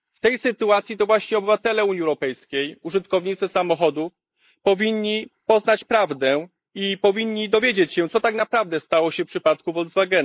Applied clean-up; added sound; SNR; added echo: neural mask model Resemble Enhance denoiser.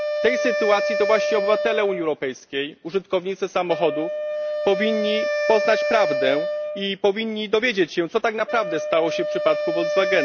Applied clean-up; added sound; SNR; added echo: none; Wind instrument, woodwind instrument; 3 dB; none.